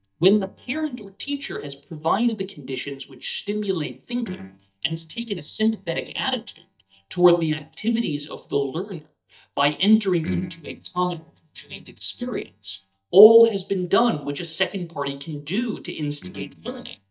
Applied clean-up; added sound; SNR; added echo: neural mask model DeepFilterNet 3.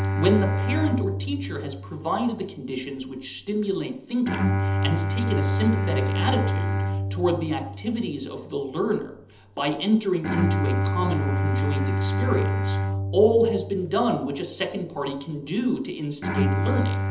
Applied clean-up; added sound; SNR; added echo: none; Bowed string instrument; 0 dB; reverberation time 1.2 s.